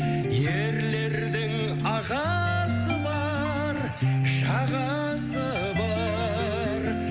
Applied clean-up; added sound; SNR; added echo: none; none; none; none.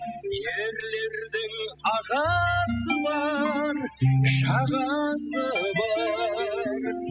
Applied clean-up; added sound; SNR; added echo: classical method spectral subtraction.